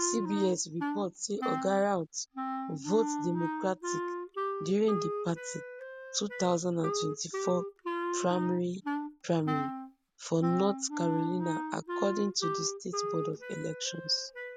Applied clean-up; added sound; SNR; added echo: none; Wind instrument, woodwind instrument; 4 dB; none.